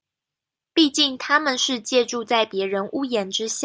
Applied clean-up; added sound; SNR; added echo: none; none; none; none.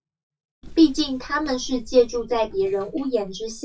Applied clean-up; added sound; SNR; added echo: classical method WPE with log-MMSE.